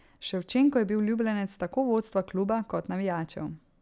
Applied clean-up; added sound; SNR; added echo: none; none; none; none.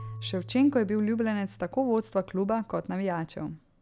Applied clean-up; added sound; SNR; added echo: none; Marimba, xylophone / Wood; 18 dB; none.